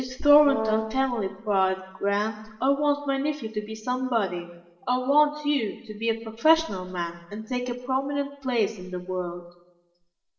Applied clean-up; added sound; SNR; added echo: neural separator model SepFormer DNS4.